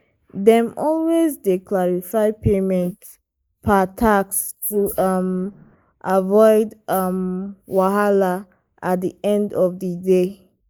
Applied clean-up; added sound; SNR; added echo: neural mask model Resemble Enhance denoiser.